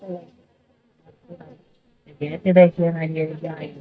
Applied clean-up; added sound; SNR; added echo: neural mask model DeepFilterNet 3.